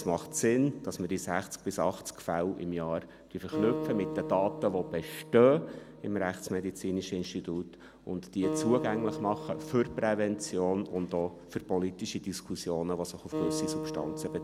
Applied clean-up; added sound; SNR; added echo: none; Acoustic guitar; 9 dB; none.